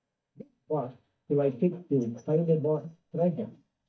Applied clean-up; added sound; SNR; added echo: neural mask model DeepFilterNet 3.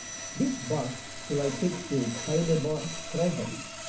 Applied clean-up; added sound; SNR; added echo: none; Sawing; 8 dB; reverberation time 0.3 s.